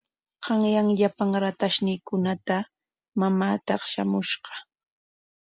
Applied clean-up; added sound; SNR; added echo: none; none; none; none.